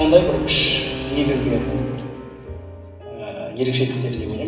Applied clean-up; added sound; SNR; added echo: none; Brass instrument; 11 dB; reverberation time 2.6 s.